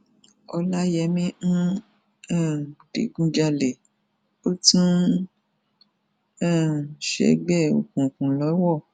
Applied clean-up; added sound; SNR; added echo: none; none; none; none.